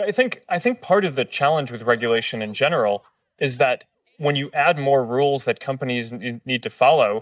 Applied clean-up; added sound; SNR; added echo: neural mask model DeepFilterNet 3.